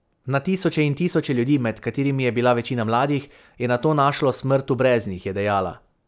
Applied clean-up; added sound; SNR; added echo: none; none; none; none.